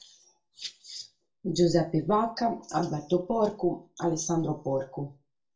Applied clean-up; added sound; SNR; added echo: none; none; none; reverberation time 0.2 s.